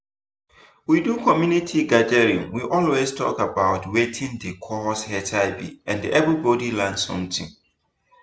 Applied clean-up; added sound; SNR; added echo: none; none; none; none.